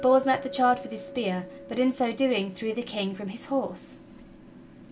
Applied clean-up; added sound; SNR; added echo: none; Chink, clink; 17 dB; none.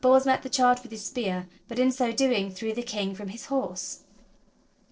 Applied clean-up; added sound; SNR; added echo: neural separator model SepFormer DNS4.